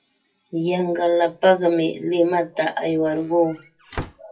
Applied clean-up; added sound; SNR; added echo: classical method WPE with log-MMSE.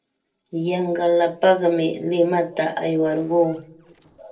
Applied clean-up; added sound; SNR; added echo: neural separator model SepFormer DNS4.